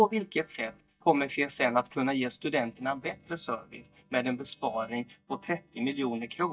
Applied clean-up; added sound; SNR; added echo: neural mask model DeepFilterNet 3.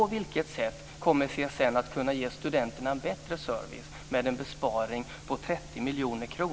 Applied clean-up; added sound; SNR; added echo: none; none; none; none.